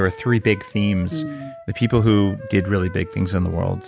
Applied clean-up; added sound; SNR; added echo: none; Wind instrument, woodwind instrument; 18 dB; none.